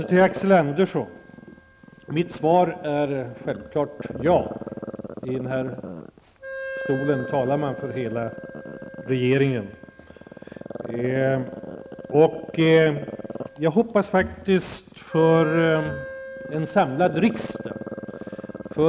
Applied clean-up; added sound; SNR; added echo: none; Growling + Wind instrument, woodwind instrument; 12 dB; none.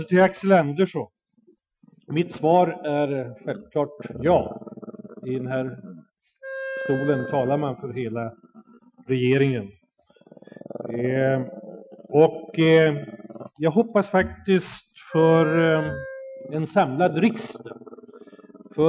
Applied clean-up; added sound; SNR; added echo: classical method Wiener filter.